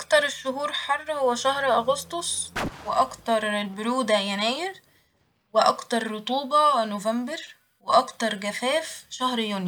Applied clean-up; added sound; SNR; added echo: none; Car; 20 dB; none.